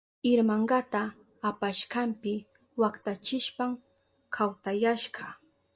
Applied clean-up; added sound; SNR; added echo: neural mask model DeepFilterNet 3.